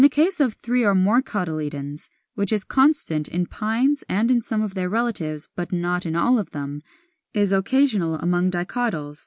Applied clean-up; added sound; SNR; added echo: none; none; none; none.